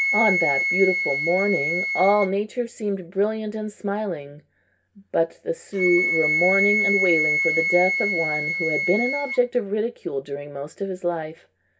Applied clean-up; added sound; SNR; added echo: none; Wind instrument, woodwind instrument; 2 dB; reverberation time 0.2 s.